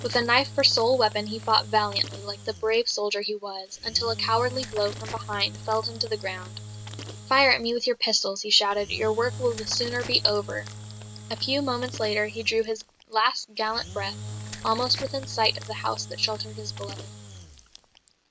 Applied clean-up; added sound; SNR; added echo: none; Engine / Drill; 13 dB; none.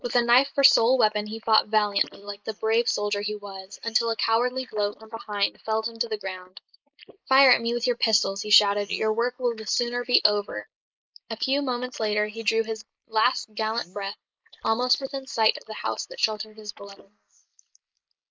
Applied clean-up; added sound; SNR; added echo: neural mask model Resemble Enhance denoiser.